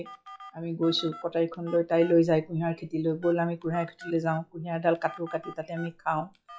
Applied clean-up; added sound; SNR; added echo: classical method log-MMSE.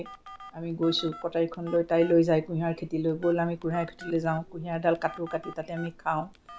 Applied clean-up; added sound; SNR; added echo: none; Telephone; 19 dB; none.